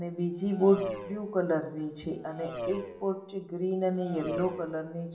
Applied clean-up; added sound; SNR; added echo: none; Race car, auto racing; 12 dB; reverberation time 1.3 s.